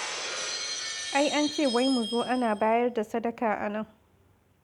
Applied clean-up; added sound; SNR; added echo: none; Shatter; 9 dB; none.